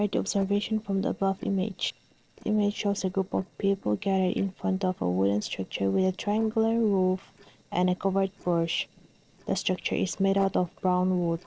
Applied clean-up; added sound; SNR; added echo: neural separator model SepFormer DNS4.